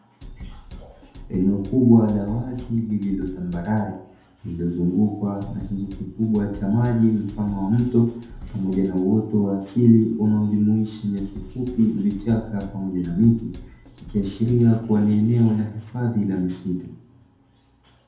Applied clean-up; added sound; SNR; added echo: none; Drum kit; 17 dB; reverberation time 2.0 s.